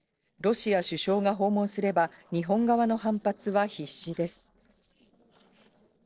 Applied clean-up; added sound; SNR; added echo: neural separator model SepFormer DNS4.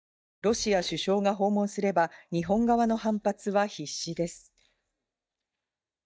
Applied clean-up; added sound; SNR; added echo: neural mask model DeepFilterNet 3.